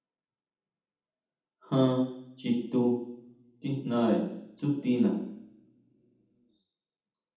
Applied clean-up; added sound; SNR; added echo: none; none; none; reverberation time 0.8 s.